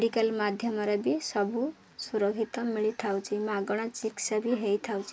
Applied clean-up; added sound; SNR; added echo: none; none; none; none.